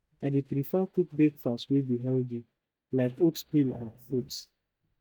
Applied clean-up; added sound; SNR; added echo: neural mask model DeepFilterNet 3.